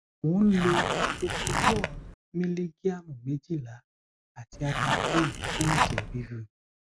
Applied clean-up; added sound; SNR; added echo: none; Zipper (clothing); -2 dB; none.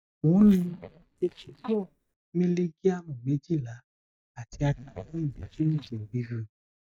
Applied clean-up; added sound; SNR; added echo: neural mask model DeepFilterNet 3.